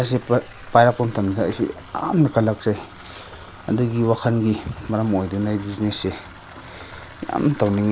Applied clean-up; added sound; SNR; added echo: none; Fireworks + Bathtub (filling or washing) / Water tap, faucet; 18 dB; none.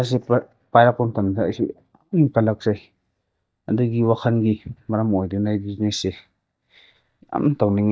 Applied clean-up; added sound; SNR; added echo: neural mask model DeepFilterNet 3.